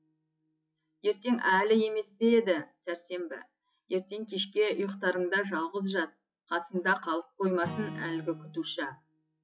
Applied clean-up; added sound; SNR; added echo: classical method log-MMSE.